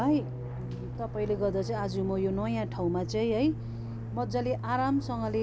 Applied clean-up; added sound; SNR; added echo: none; Fixed-wing aircraft, airplane; 6 dB; none.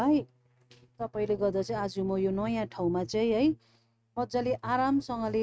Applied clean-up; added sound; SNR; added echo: neural mask model RNNoise.